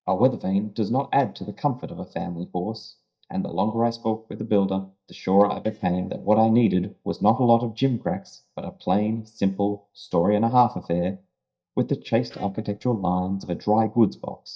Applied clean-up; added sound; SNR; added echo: neural mask model DeepFilterNet 3.